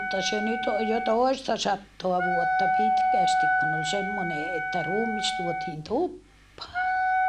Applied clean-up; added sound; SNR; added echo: none; Wind instrument, woodwind instrument; -2 dB; none.